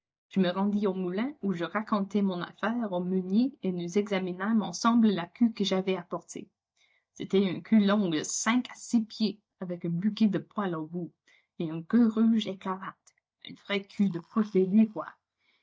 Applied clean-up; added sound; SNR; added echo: neural mask model DeepFilterNet 3.